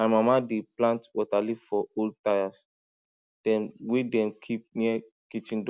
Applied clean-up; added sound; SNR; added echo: none; none; none; none.